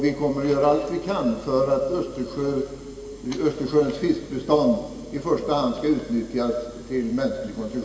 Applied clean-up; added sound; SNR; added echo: none; none; none; reverberation time 2.5 s.